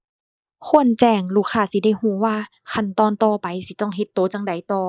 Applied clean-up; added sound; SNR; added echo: neural mask model Resemble Enhance denoiser.